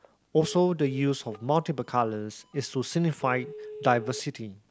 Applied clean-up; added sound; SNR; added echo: none; Telephone; 17 dB; none.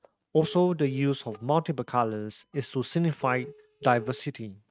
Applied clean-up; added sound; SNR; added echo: neural mask model RNNoise.